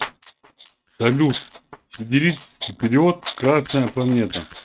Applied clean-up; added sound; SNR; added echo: neural mask model RNNoise.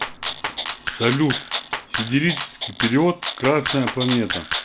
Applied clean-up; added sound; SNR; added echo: none; Rattle (instrument); 3 dB; none.